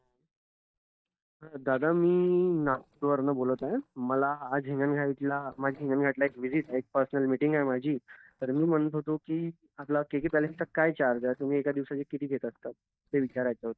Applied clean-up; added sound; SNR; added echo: neural mask model DeepFilterNet 3.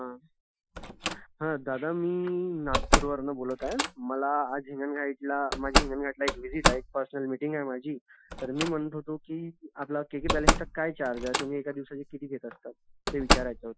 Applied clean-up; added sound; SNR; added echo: classical method Wiener filter.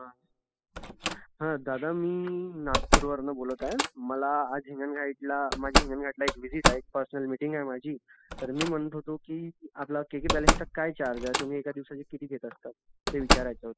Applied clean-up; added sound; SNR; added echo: classical method spectral subtraction.